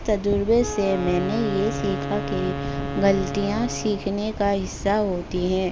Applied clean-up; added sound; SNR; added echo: none; Wind instrument, woodwind instrument; 8 dB; none.